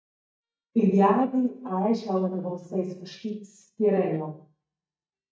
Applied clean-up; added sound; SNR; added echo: neural mask model DeepFilterNet 3.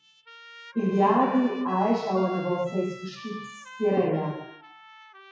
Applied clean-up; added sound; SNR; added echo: classical method WPE with log-MMSE.